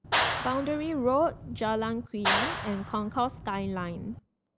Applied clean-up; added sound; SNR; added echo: none; Clapping; 3 dB; none.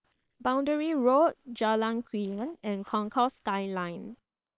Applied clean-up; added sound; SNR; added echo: neural separator model SepFormer WHAM!.